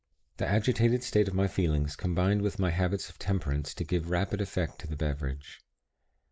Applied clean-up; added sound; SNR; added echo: neural mask model Resemble Enhance denoiser.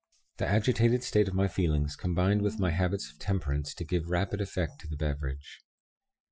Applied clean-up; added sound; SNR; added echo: classical method Wiener filter.